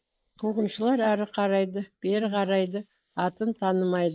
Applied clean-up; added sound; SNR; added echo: neural mask model Resemble Enhance denoiser.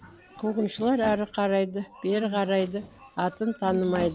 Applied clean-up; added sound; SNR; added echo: none; Drawer open or close; 18 dB; none.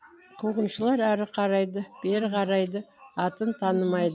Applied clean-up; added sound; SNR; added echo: none; none; none; none.